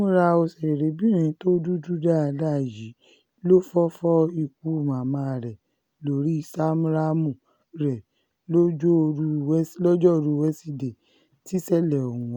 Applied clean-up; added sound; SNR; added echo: none; none; none; none.